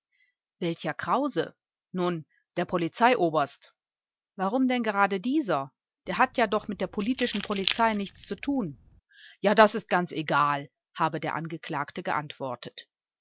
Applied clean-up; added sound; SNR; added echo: none; Keys jangling; 7 dB; none.